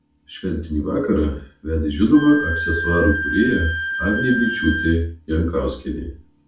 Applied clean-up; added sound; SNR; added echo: none; Bowed string instrument; 5 dB; reverberation time 0.4 s.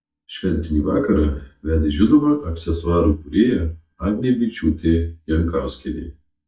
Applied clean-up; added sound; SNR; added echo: neural mask model DeepFilterNet 3.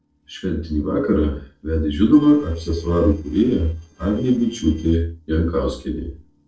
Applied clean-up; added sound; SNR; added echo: neural separator model SepFormer DNS4.